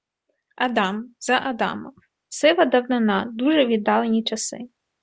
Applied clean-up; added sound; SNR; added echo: none; none; none; none.